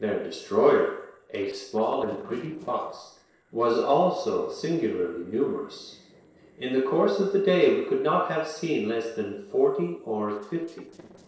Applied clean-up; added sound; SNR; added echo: neural separator model SepFormer DNS4.